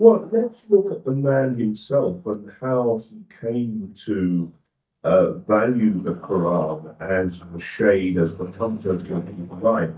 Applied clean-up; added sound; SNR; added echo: neural mask model DeepFilterNet 3.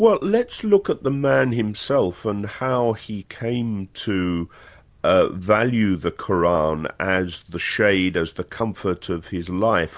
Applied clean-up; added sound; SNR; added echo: none; none; none; none.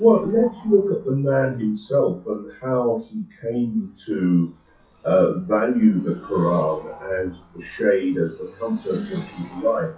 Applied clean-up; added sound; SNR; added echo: classical method WPE with log-MMSE.